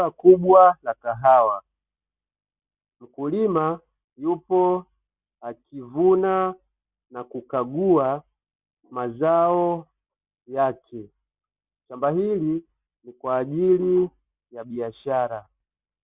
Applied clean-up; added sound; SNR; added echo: none; none; none; none.